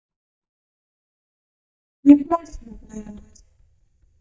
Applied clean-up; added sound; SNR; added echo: neural mask model DeepFilterNet 3.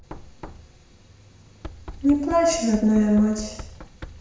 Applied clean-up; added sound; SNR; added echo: none; Knock; 15 dB; reverberation time 0.7 s.